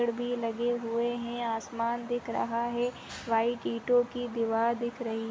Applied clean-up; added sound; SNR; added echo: none; none; none; none.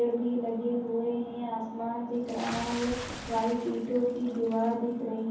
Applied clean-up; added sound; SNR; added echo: none; Bathtub (filling or washing) / Splash, splatter; 15 dB; reverberation time 0.9 s.